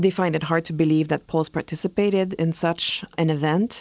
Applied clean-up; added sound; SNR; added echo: none; none; none; none.